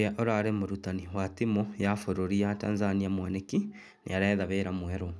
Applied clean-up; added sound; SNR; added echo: none; none; none; none.